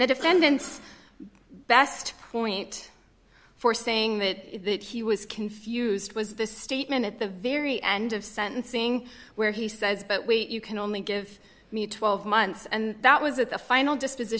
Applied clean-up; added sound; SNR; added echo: none; none; none; none.